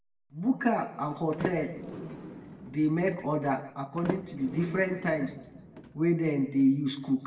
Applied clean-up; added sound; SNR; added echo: none; Sliding door; 11 dB; reverberation time 0.7 s.